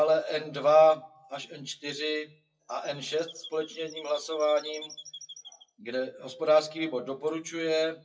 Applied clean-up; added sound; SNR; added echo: classical method WPE with log-MMSE.